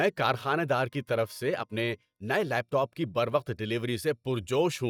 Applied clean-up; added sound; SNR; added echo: neural mask model DeepFilterNet 3.